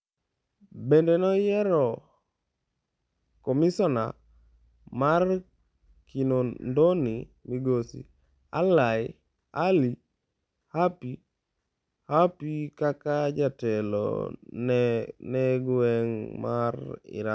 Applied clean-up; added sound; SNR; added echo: none; none; none; none.